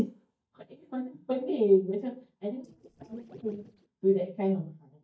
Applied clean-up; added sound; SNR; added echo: neural mask model DeepFilterNet 3.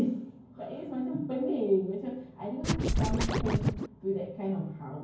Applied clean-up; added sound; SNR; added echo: none; Scratching (performance technique); -5 dB; reverberation time 0.9 s.